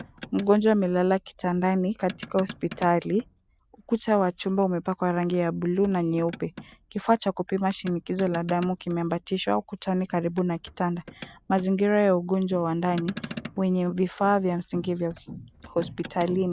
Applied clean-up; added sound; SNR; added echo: none; Motor vehicle (road); 18 dB; none.